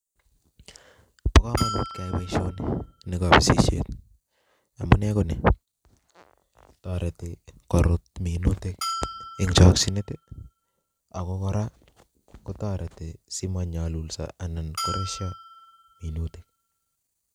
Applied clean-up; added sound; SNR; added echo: none; Bell; 11 dB; none.